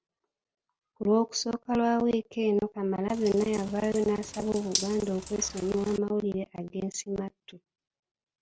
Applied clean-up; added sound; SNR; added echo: none; Bathtub (filling or washing); 10 dB; none.